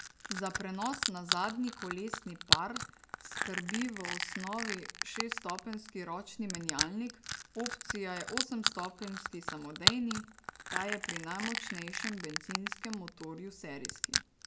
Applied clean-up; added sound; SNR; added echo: none; Crushing; -3 dB; none.